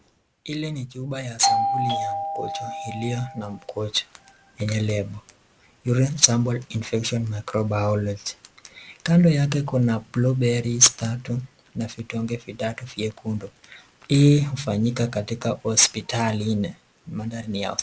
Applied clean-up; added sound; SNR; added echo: none; Doorbell; 2 dB; none.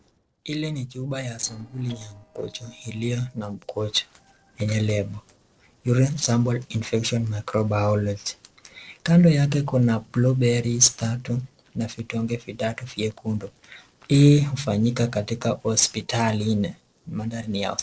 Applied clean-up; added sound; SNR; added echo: neural separator model SepFormer DNS4.